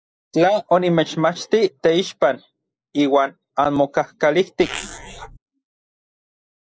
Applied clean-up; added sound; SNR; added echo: neural mask model Resemble Enhance denoiser.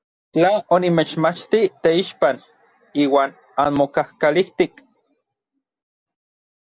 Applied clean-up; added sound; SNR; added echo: none; none; none; none.